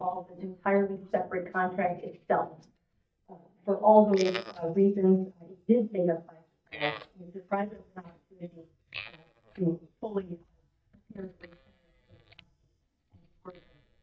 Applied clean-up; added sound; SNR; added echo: neural mask model DeepFilterNet 3.